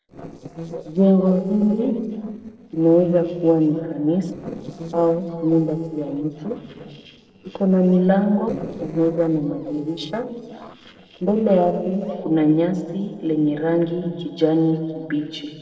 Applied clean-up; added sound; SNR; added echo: neural separator model SepFormer DNS4.